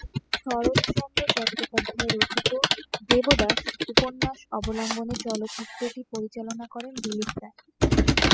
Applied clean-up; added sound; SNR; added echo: classical method spectral subtraction.